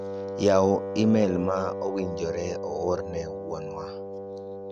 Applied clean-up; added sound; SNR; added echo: none; Wind instrument, woodwind instrument; 6 dB; none.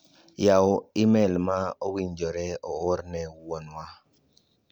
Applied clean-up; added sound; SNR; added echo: none; none; none; none.